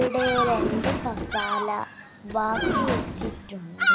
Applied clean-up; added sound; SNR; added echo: none; Drawer open or close + Bird vocalization, bird call, bird song; -1 dB; none.